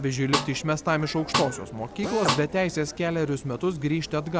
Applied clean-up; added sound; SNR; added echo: none; Snare drum + Drill; 4 dB; none.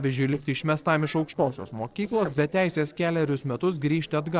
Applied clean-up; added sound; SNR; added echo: neural separator model SepFormer DNS4.